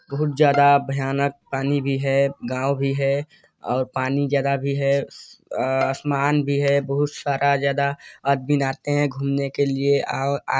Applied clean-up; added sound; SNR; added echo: neural mask model RNNoise.